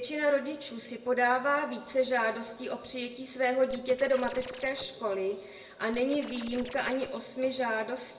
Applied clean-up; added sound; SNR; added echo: none; Scratching (performance technique); 15 dB; reverberation time 0.6 s.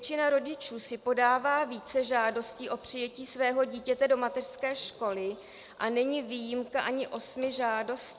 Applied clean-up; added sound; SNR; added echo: none; none; none; none.